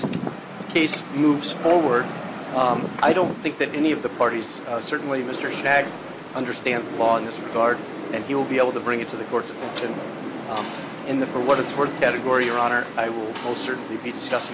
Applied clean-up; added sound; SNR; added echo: none; Rain; 8 dB; none.